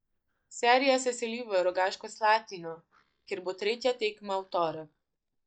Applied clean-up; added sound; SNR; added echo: neural mask model DeepFilterNet 3.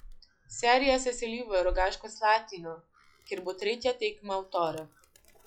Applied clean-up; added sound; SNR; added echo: classical method log-MMSE.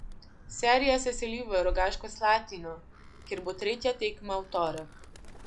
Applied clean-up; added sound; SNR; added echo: none; Animal; 10 dB; none.